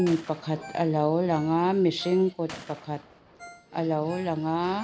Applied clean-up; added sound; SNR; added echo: none; Gunshot, gunfire + Ringtone; 20 dB; none.